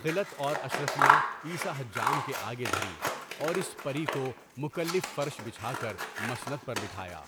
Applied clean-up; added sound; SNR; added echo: none; Scissors; -3 dB; none.